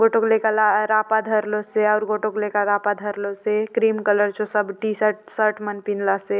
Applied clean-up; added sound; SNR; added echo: none; none; none; none.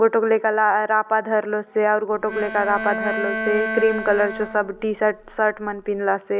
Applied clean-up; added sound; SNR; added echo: none; Bowed string instrument; 8 dB; none.